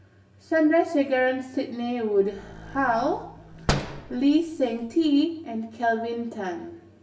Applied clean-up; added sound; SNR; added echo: none; Slam; 9 dB; reverberation time 0.8 s.